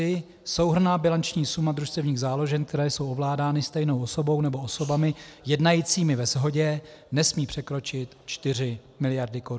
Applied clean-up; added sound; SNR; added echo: none; none; none; none.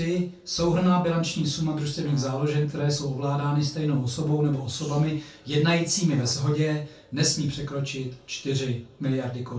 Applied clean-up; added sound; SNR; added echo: none; Fart; 19 dB; reverberation time 0.2 s.